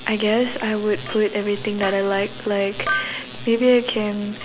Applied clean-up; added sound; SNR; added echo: none; Chink, clink; 13 dB; none.